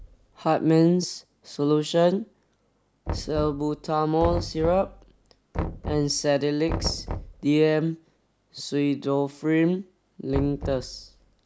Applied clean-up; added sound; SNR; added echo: none; Knock; 11 dB; none.